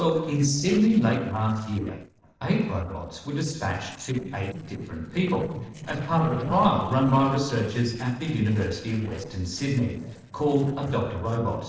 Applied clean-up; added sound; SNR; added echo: neural separator model SepFormer DNS4.